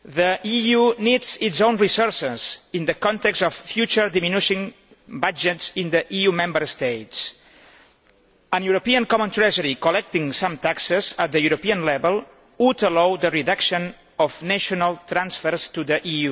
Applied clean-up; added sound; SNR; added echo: none; none; none; none.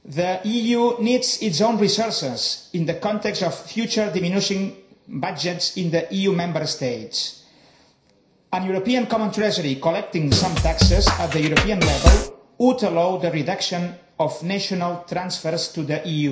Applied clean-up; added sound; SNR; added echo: none; Drum kit; -5 dB; reverberation time 0.5 s.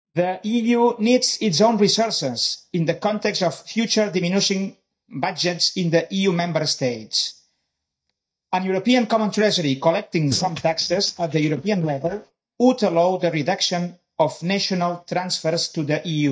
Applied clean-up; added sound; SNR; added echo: neural mask model DeepFilterNet 3.